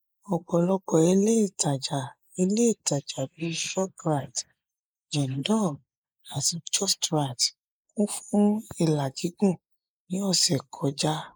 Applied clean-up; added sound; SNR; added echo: neural mask model Resemble Enhance denoiser.